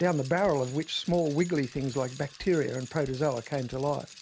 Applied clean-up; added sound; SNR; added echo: none; Bicycle; 19 dB; none.